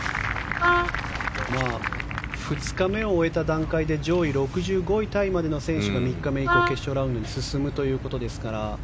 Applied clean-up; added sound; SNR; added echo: none; Wind instrument, woodwind instrument; 0 dB; none.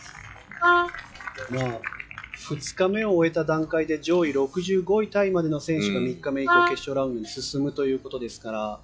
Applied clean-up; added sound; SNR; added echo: classical method log-MMSE.